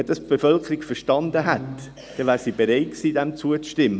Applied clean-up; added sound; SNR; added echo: none; none; none; none.